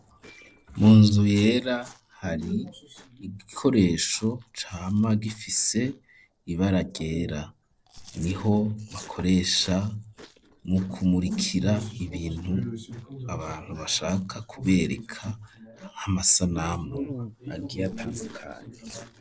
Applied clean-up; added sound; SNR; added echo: neural separator model SepFormer DNS4.